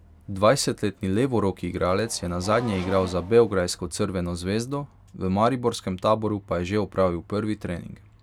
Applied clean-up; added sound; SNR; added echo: none; Race car, auto racing / Accelerating, revving, vroom; 17 dB; none.